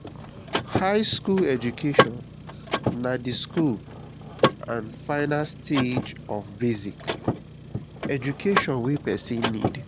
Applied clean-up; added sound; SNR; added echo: none; Mechanisms / Car; 2 dB; none.